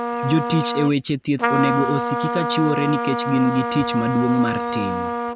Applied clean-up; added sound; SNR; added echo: none; Trumpet; 2 dB; none.